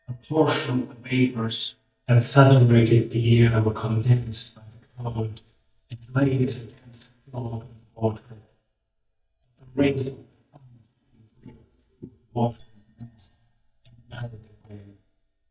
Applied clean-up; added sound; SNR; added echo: neural mask model DeepFilterNet 3.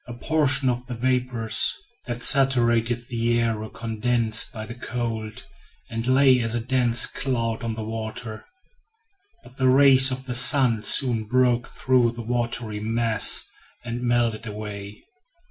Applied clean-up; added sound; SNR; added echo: none; none; none; none.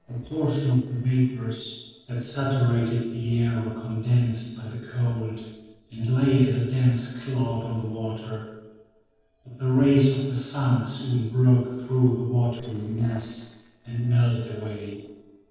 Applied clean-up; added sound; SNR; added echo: neural separator model SepFormer DNS4.